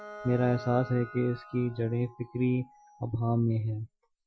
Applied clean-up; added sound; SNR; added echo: classical method Wiener filter.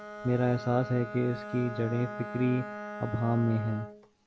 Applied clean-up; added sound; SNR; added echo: none; Bowed string instrument; 10 dB; none.